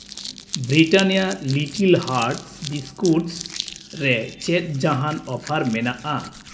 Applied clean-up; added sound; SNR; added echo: none; Crumpling, crinkling; 15 dB; reverberation time 0.8 s.